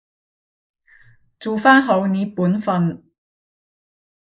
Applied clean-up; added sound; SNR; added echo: neural mask model Resemble Enhance denoiser.